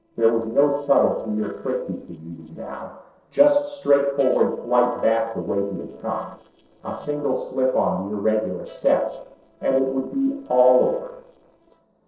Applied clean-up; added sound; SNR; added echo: neural separator model SepFormer DNS4.